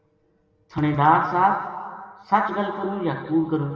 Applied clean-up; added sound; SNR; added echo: none; none; none; reverberation time 1.7 s.